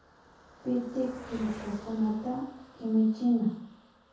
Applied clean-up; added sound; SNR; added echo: none; Car passing by; 19 dB; reverberation time 0.6 s.